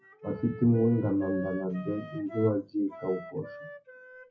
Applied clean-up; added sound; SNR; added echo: classical method WPE with log-MMSE.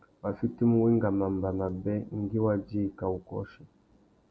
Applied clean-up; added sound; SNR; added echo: none; none; none; none.